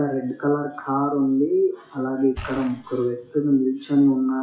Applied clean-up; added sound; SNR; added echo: classical method WPE with log-MMSE.